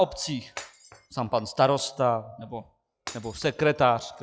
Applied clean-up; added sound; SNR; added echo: classical method log-MMSE.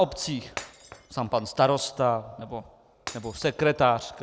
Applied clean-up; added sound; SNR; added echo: none; Shatter; 19 dB; none.